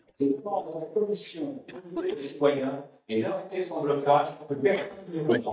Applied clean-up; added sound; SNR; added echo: neural mask model DeepFilterNet 3.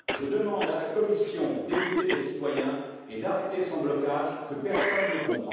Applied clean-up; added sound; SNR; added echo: none; Cough; 6 dB; reverberation time 1.2 s.